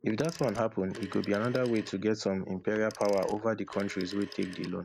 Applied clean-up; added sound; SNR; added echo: none; Telephone; 18 dB; none.